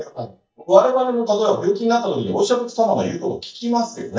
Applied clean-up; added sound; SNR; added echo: neural mask model DeepFilterNet 3.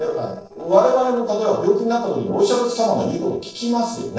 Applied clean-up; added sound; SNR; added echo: neural separator model SepFormer DNS4.